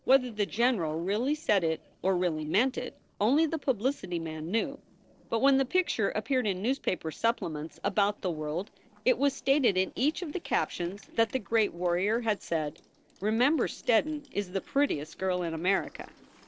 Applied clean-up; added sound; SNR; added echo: neural separator model SepFormer DNS4.